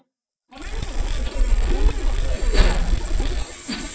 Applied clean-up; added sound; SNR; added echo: neural mask model DeepFilterNet 3.